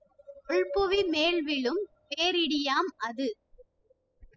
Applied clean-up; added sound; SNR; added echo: classical method spectral subtraction.